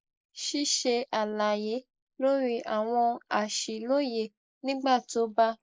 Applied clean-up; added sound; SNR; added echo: neural mask model Resemble Enhance denoiser.